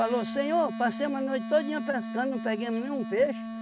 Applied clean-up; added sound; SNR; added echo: neural mask model RNNoise.